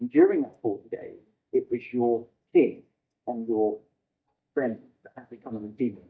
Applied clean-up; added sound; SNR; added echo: neural mask model DeepFilterNet 3.